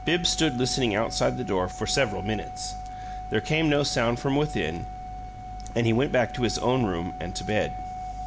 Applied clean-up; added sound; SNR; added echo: none; Organ; 12 dB; none.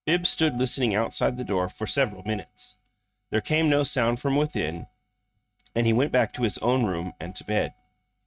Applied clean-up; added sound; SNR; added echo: neural mask model RNNoise.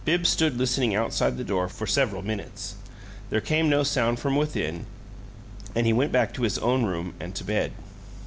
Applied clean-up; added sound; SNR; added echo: none; none; none; none.